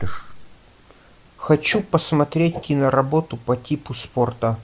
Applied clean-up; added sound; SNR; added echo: neural mask model Resemble Enhance denoiser.